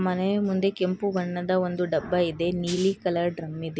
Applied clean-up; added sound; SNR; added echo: none; Rattle (instrument); 14 dB; none.